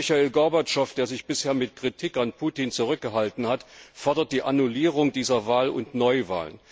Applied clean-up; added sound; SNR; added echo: none; none; none; none.